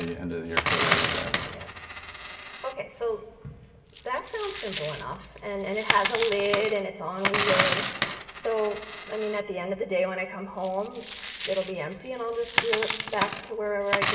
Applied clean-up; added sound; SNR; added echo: none; Coin (dropping); -1 dB; reverberation time 2.2 s.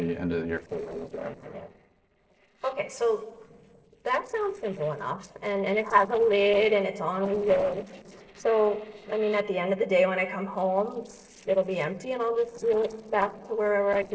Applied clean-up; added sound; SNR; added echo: neural separator model SepFormer DNS4.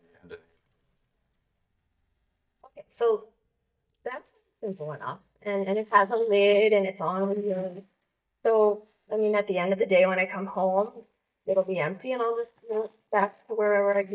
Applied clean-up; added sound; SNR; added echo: neural mask model DeepFilterNet 3.